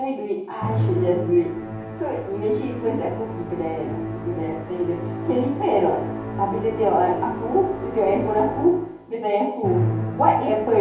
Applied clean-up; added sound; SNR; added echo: none; Musical instrument; 6 dB; reverberation time 0.7 s.